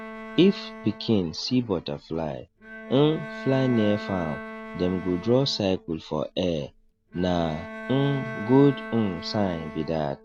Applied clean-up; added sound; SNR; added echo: none; Bowed string instrument; 13 dB; none.